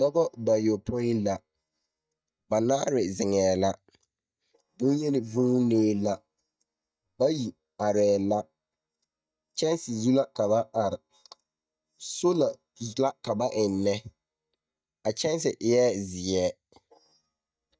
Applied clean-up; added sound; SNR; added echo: neural mask model DeepFilterNet 3.